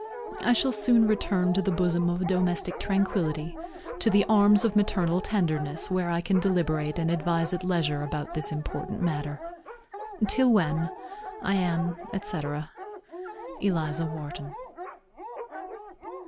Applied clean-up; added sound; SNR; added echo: none; Dog; 12 dB; none.